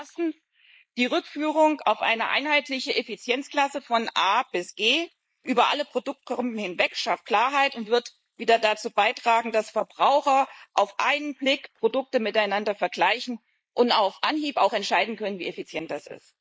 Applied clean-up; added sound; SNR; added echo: neural mask model Resemble Enhance denoiser.